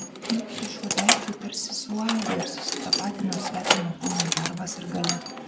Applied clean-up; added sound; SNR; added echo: none; Keys jangling; -2 dB; none.